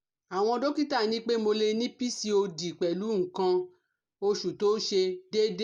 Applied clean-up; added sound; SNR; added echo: none; none; none; none.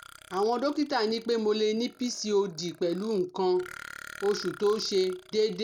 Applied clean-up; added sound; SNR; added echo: none; Burping, eructation; 20 dB; none.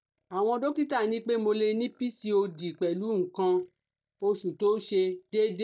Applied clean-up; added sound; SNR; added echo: neural mask model DeepFilterNet 3.